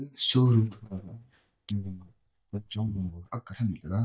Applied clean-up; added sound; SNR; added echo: neural mask model DeepFilterNet 3.